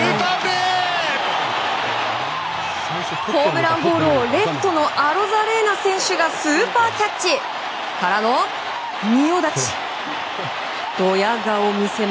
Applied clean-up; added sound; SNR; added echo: none; none; none; none.